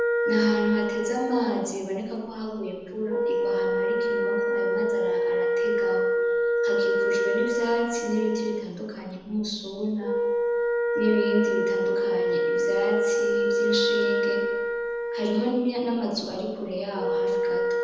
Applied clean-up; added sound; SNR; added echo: none; Wind instrument, woodwind instrument; -4 dB; reverberation time 1.1 s.